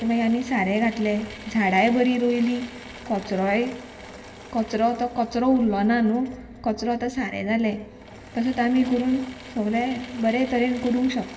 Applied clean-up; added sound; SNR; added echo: none; Drill / Mechanisms; 19 dB; reverberation time 1.7 s.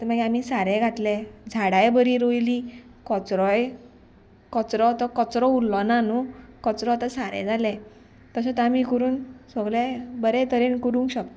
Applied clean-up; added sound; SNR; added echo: none; none; none; none.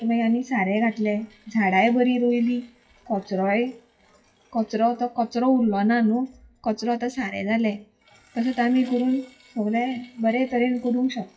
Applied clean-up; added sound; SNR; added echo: classical method WPE with log-MMSE.